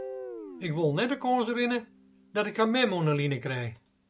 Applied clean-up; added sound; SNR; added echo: none; Guitar; 17 dB; none.